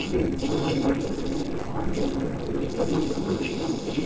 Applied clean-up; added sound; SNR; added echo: neural separator model SepFormer DNS4.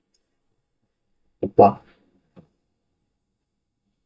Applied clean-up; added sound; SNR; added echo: neural mask model DeepFilterNet 3.